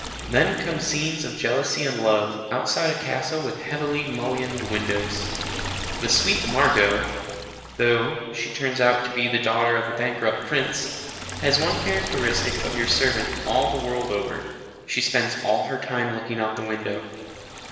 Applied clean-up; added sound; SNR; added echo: none; Liquid; 10 dB; reverberation time 1.6 s.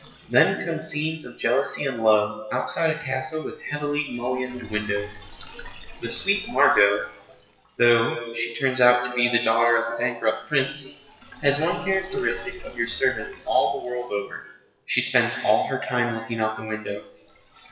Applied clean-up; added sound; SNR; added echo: classical method WPE with log-MMSE.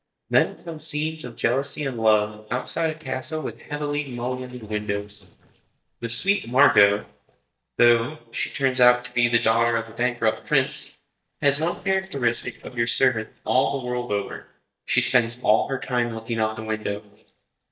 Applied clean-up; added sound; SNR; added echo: neural mask model DeepFilterNet 3.